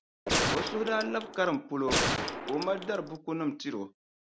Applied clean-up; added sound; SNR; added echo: none; Gunshot, gunfire; -1 dB; none.